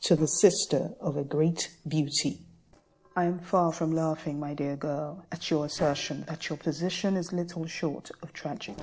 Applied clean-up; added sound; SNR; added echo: neural separator model SepFormer DNS4.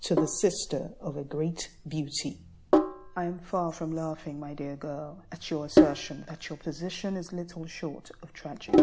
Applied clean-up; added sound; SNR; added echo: none; Sink (filling or washing); -2 dB; none.